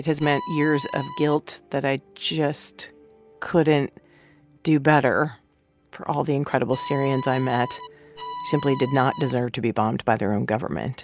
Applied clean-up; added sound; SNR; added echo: none; Bowed string instrument; 10 dB; none.